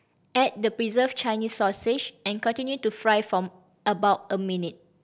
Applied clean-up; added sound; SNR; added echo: none; none; none; none.